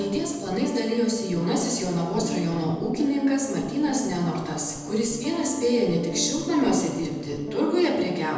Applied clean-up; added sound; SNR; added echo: none; Guitar; 11 dB; reverberation time 1.0 s.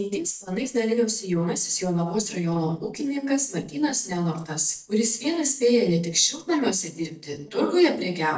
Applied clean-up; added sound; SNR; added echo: neural mask model DeepFilterNet 3.